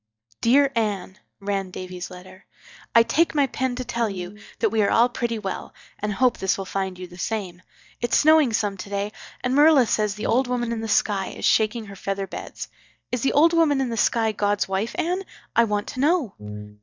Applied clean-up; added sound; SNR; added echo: neural mask model DeepFilterNet 3.